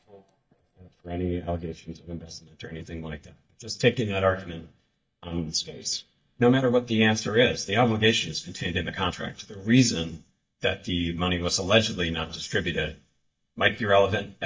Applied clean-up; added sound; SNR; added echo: neural mask model DeepFilterNet 3.